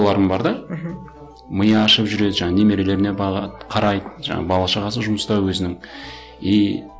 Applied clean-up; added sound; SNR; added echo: none; none; none; none.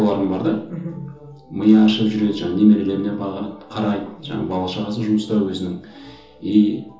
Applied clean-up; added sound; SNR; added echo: none; none; none; reverberation time 0.7 s.